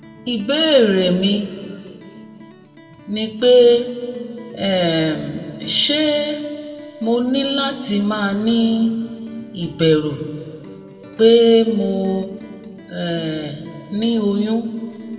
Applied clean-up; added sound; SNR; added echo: none; Guitar; 20 dB; reverberation time 1.7 s.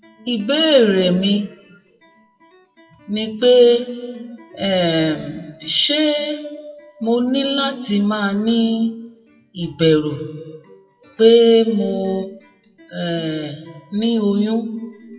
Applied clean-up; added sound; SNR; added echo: classical method WPE with log-MMSE.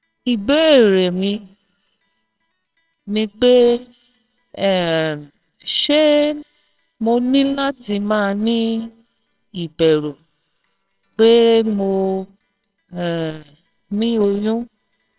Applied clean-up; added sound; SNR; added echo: neural separator model SepFormer WHAMR!.